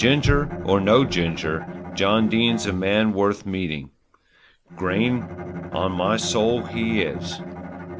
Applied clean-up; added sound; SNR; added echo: none; Bowed string instrument; 10 dB; none.